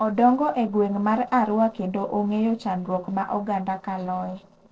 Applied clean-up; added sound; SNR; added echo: neural separator model SepFormer DNS4.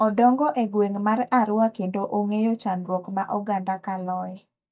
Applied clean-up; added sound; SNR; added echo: neural mask model DeepFilterNet 3.